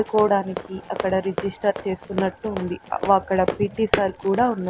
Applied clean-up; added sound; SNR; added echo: none; Run; 9 dB; none.